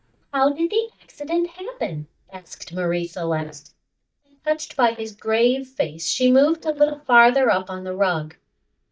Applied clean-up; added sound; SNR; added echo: neural mask model DeepFilterNet 3.